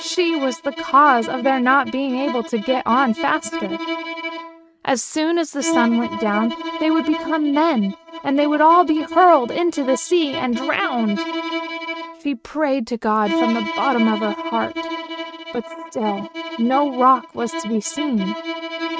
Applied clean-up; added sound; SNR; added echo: neural mask model RNNoise.